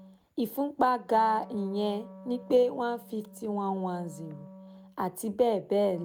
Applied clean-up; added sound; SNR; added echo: none; Wind instrument, woodwind instrument; 20 dB; none.